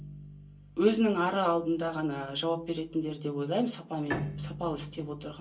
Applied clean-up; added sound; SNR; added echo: none; Bowed string instrument; 13 dB; reverberation time 0.2 s.